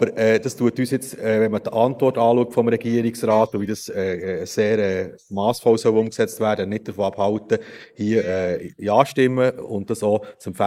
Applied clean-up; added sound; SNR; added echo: neural mask model Resemble Enhance denoiser.